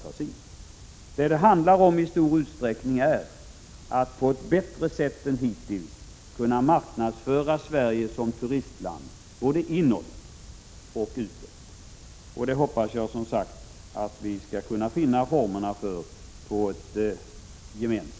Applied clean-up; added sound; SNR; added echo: none; none; none; none.